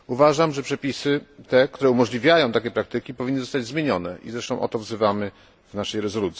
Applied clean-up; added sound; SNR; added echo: none; none; none; none.